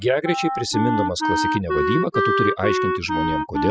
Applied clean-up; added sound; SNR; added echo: classical method spectral subtraction.